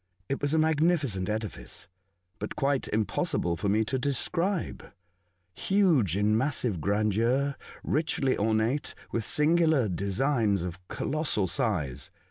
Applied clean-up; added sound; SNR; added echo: none; none; none; none.